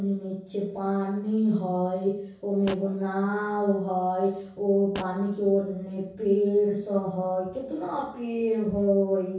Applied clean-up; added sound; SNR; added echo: none; Fart; 17 dB; reverberation time 0.6 s.